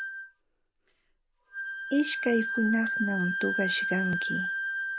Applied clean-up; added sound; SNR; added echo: none; Wind instrument, woodwind instrument; 1 dB; none.